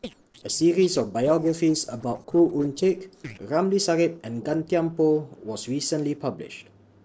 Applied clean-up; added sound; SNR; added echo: neural separator model SepFormer DNS4.